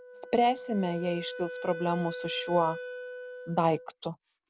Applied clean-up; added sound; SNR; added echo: none; Wind instrument, woodwind instrument; 10 dB; none.